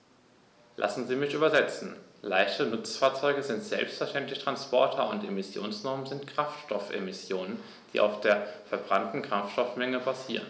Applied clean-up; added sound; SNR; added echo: none; none; none; none.